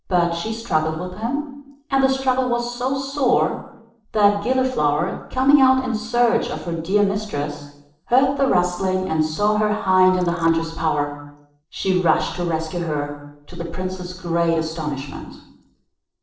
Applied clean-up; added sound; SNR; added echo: neural separator model SepFormer DNS4.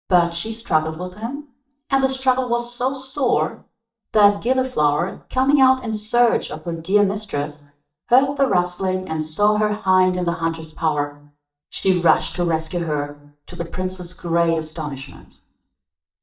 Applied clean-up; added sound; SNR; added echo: neural mask model DeepFilterNet 3.